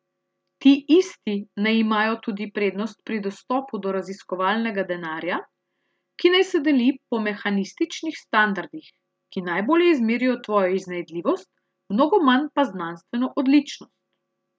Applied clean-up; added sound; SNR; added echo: none; none; none; none.